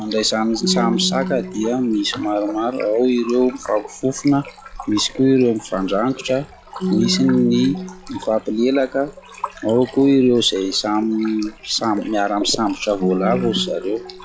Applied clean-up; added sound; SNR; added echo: classical method log-MMSE.